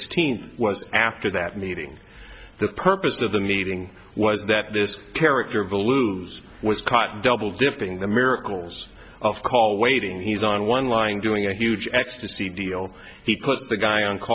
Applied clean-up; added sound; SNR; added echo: none; none; none; none.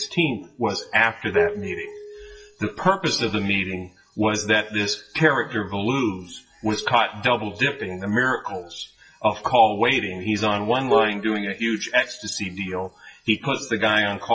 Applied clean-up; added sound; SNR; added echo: classical method WPE with log-MMSE.